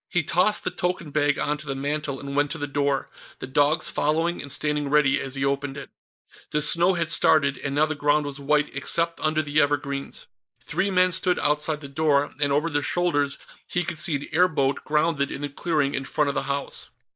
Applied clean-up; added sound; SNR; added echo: neural mask model Resemble Enhance denoiser.